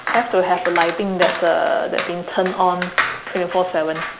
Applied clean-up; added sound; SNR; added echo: none; Chink, clink; 7 dB; none.